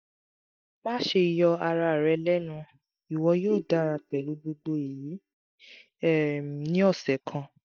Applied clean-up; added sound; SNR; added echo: neural mask model DeepFilterNet 3.